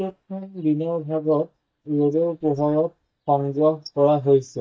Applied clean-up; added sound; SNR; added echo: neural mask model DeepFilterNet 3.